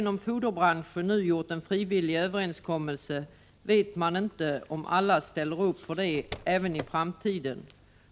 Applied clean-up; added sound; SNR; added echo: none; Car; 13 dB; none.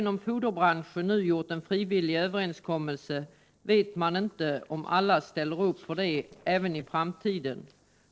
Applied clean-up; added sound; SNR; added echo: neural separator model SepFormer DNS4.